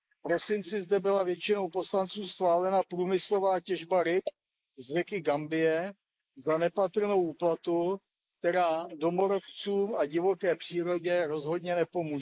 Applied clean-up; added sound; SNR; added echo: neural mask model Resemble Enhance denoiser.